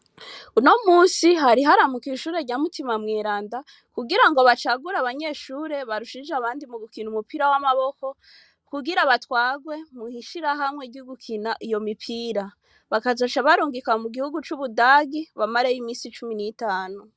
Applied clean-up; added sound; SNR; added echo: none; none; none; none.